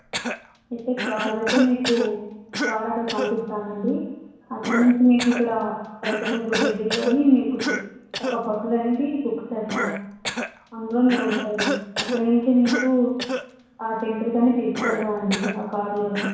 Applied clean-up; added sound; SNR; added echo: none; Cough; 7 dB; reverberation time 1.1 s.